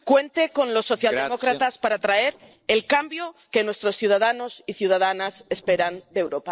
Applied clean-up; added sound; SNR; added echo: neural separator model SepFormer DNS4.